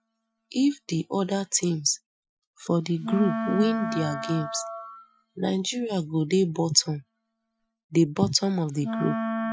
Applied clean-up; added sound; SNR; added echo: classical method Wiener filter.